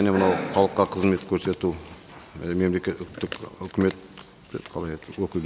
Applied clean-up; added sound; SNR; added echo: none; none; none; none.